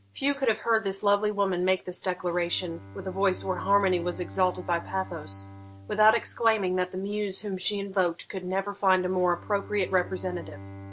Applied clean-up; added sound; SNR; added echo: none; Bowed string instrument; 18 dB; none.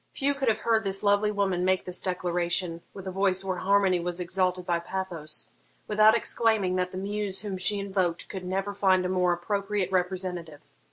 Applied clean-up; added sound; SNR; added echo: none; none; none; none.